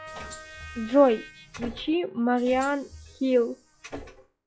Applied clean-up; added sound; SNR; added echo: classical method log-MMSE.